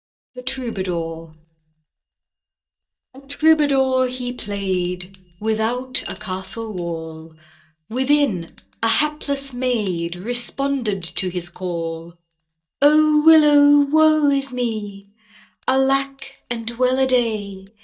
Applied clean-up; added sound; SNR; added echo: neural mask model DeepFilterNet 3.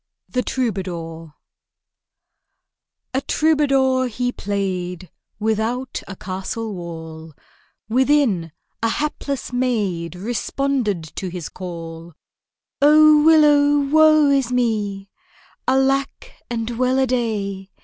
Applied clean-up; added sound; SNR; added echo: none; none; none; none.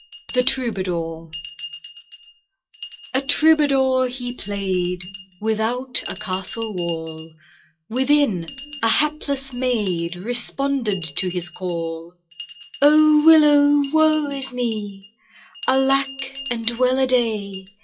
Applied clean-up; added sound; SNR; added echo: classical method WPE with log-MMSE.